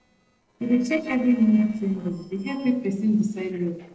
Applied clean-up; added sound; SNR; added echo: neural separator model SepFormer DNS4.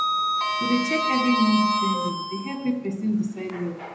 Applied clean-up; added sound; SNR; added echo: none; Sliding door; 1 dB; reverberation time 0.8 s.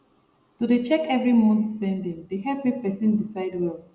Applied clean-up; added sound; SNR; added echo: none; none; none; none.